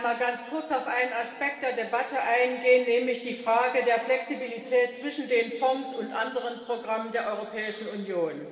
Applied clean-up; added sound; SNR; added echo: none; none; none; reverberation time 2.1 s.